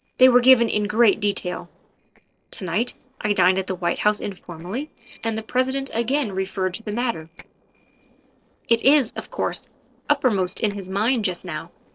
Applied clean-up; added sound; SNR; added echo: neural separator model SepFormer DNS4.